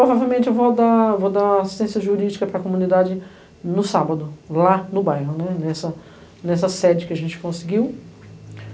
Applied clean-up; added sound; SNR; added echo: none; none; none; none.